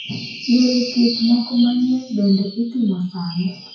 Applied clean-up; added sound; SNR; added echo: classical method WPE with log-MMSE.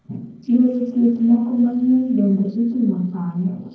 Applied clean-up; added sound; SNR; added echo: neural separator model SepFormer DNS4.